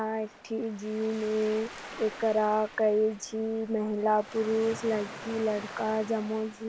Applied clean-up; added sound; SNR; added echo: none; Waves, surf; 15 dB; none.